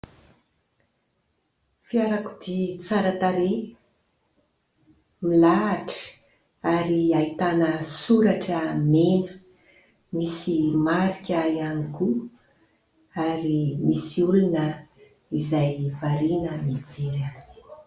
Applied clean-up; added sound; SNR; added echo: none; none; none; none.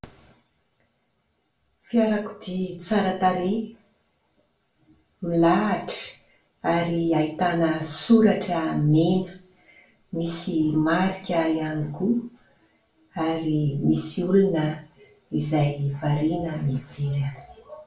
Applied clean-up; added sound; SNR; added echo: none; none; none; reverberation time 0.2 s.